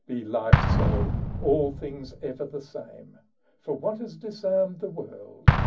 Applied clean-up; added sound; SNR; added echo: none; Explosion; -4 dB; reverberation time 0.4 s.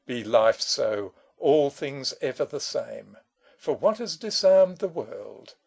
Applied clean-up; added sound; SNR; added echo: none; none; none; none.